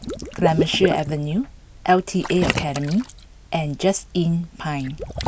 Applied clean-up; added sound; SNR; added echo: none; Water / Liquid; 6 dB; none.